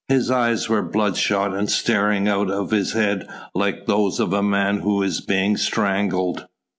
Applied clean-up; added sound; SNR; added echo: none; none; none; none.